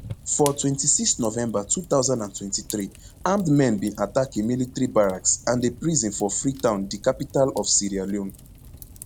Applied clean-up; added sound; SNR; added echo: none; Fire; 18 dB; none.